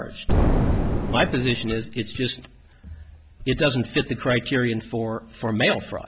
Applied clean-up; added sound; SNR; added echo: none; Boom; -3 dB; none.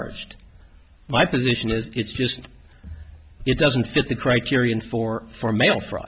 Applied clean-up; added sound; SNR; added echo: none; none; none; none.